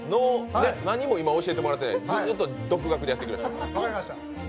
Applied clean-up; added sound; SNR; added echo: none; none; none; none.